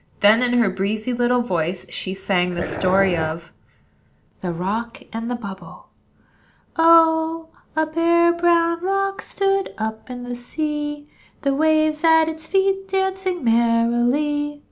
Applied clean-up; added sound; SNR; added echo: none; Dog; 6 dB; none.